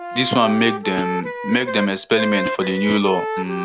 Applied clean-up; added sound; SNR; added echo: none; Wind instrument, woodwind instrument + Hi-hat; 6 dB; none.